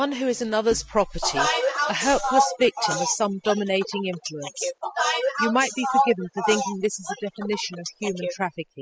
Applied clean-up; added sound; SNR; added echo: classical method spectral subtraction.